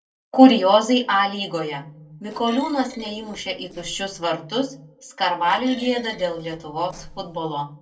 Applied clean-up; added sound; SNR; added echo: neural separator model SepFormer DNS4.